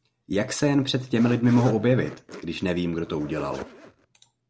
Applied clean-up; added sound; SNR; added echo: none; Zipper (clothing); 16 dB; none.